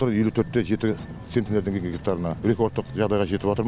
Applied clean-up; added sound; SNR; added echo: none; Bicycle bell; 19 dB; none.